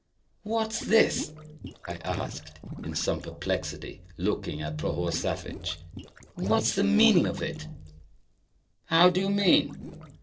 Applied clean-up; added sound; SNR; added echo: neural separator model SepFormer DNS4.